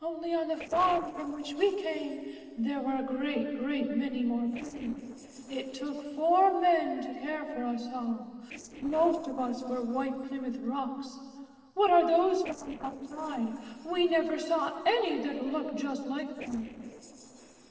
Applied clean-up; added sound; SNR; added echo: neural separator model SepFormer DNS4.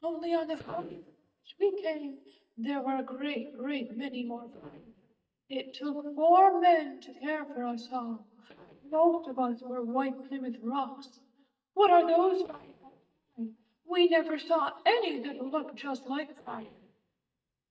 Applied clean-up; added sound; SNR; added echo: neural mask model DeepFilterNet 3.